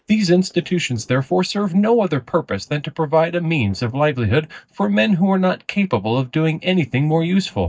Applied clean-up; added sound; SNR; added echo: neural mask model DeepFilterNet 3.